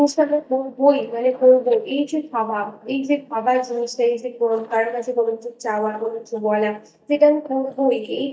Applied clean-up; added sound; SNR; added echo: neural mask model DeepFilterNet 3.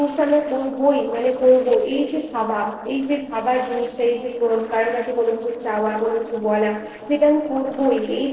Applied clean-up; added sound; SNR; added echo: neural separator model SepFormer DNS4.